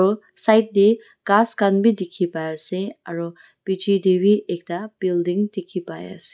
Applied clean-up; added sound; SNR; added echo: none; none; none; none.